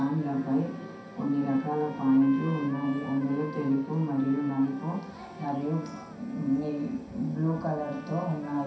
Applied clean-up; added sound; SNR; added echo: none; Trumpet; 18 dB; reverberation time 0.6 s.